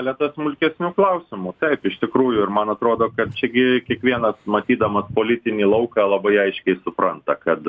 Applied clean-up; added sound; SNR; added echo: none; Bass guitar; 20 dB; none.